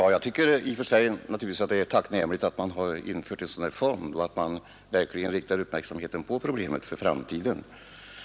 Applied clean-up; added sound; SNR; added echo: none; none; none; none.